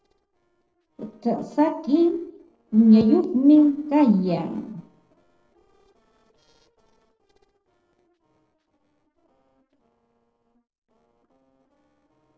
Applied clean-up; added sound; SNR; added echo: neural separator model SepFormer DNS4.